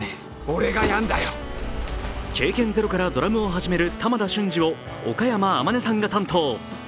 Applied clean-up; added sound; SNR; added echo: none; Bird; 7 dB; none.